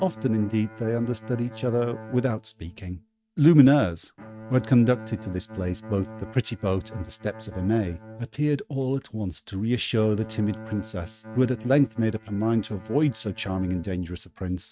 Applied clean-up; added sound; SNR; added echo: neural mask model RNNoise.